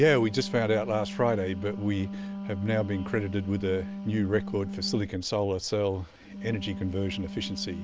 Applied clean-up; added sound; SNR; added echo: none; Wind instrument, woodwind instrument; 9 dB; none.